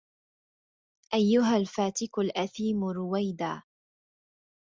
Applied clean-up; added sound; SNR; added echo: none; none; none; none.